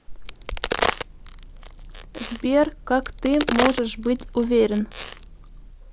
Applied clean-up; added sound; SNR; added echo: none; Crack; 5 dB; none.